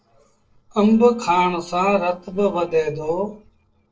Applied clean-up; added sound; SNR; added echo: neural separator model SepFormer DNS4.